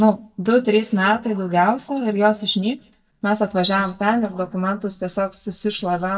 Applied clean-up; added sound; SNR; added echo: neural mask model DeepFilterNet 3.